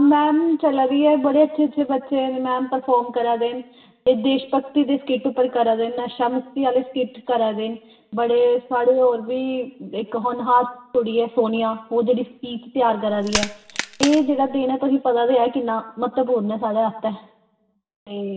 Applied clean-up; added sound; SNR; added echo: none; Crack; 8 dB; reverberation time 0.7 s.